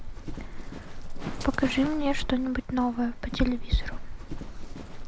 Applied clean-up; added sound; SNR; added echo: none; Livestock, farm animals, working animals; 4 dB; none.